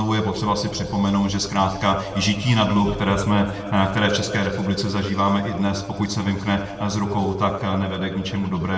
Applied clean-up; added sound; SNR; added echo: none; none; none; reverberation time 1.9 s.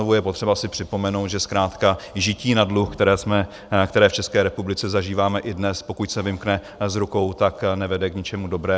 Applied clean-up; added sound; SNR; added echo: none; none; none; none.